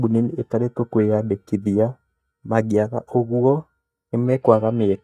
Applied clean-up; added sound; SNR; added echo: neural mask model DeepFilterNet 3.